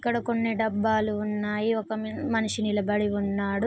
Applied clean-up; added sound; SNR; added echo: none; none; none; none.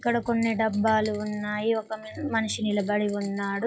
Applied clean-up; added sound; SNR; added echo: classical method log-MMSE.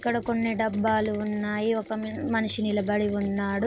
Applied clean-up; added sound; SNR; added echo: none; Rain; 19 dB; none.